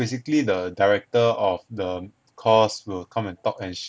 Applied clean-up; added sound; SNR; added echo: none; none; none; none.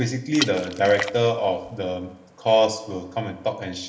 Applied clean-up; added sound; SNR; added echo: none; Water / Splash, splatter; 12 dB; reverberation time 0.8 s.